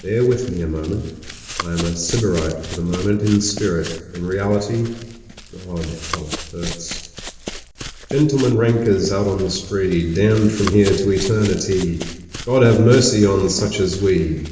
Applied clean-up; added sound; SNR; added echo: none; Run; 14 dB; reverberation time 1.4 s.